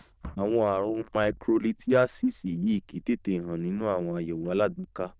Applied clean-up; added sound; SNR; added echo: neural diffusion model UNIVERSE++.